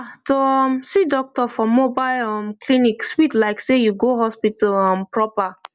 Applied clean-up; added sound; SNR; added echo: none; none; none; none.